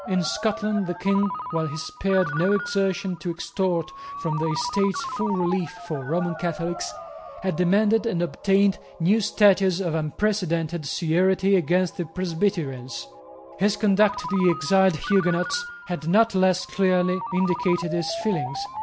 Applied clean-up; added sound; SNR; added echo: none; Ringtone; 12 dB; none.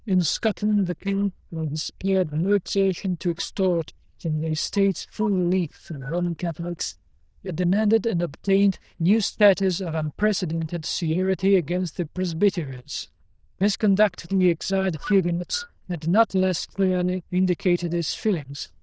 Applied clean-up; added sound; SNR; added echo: neural diffusion model UNIVERSE++.